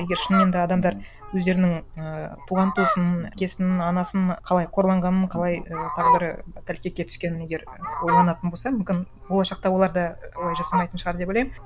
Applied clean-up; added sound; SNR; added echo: none; Fowl; 5 dB; none.